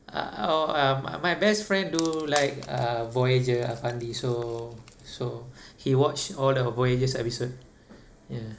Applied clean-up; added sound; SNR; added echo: none; Wood; 16 dB; none.